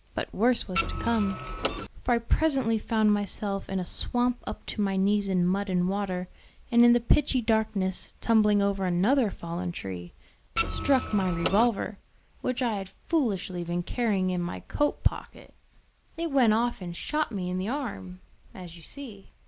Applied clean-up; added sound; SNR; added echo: none; Printer; 4 dB; none.